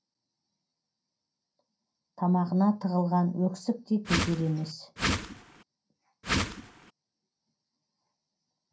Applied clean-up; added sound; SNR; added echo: none; Whoosh, swoosh, swish; 0 dB; reverberation time 0.3 s.